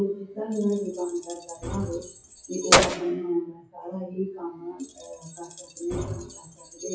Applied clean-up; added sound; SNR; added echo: classical method WPE with log-MMSE.